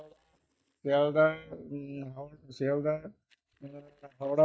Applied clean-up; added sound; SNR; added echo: neural mask model DeepFilterNet 3.